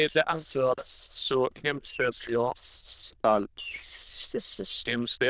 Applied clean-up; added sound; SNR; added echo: neural diffusion model UNIVERSE++.